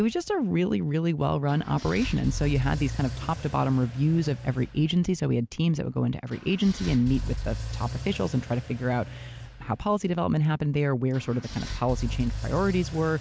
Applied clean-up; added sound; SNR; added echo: none; Engine / Car; 10 dB; none.